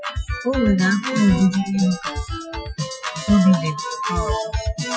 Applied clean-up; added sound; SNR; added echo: classical method Wiener filter.